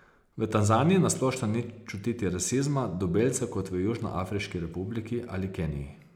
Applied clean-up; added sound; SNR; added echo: none; none; none; none.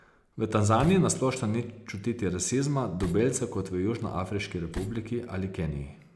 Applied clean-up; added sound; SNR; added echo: none; Slam; 11 dB; none.